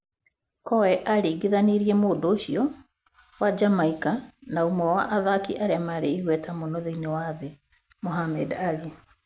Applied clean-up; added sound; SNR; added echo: none; none; none; none.